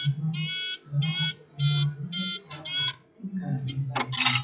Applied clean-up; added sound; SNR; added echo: classical method WPE with log-MMSE.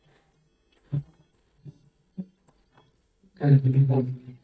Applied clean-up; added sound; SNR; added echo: neural mask model DeepFilterNet 3.